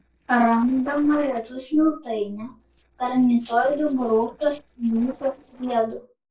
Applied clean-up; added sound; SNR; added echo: neural separator model SepFormer DNS4.